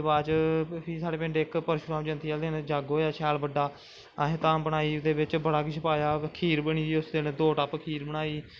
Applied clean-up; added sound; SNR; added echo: none; none; none; none.